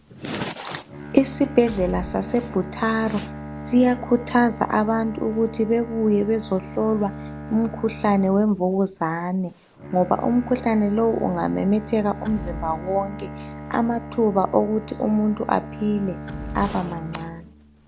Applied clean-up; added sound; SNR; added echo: none; Bowed string instrument + Door / Wood; 12 dB; none.